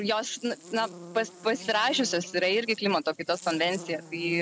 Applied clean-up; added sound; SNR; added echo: none; Buzz; 16 dB; none.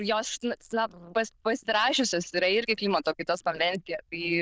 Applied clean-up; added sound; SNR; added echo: neural diffusion model UNIVERSE++.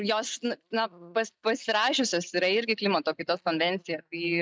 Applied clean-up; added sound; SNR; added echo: neural mask model DeepFilterNet 3.